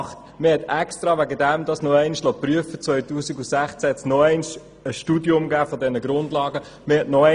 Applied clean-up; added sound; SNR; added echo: none; none; none; none.